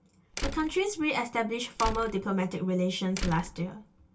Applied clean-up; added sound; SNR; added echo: none; Slam; 8 dB; reverberation time 0.1 s.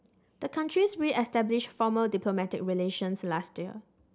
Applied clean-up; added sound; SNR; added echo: none; none; none; none.